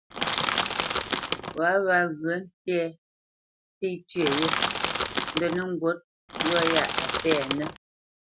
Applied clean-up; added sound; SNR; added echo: none; Crushing; -2 dB; none.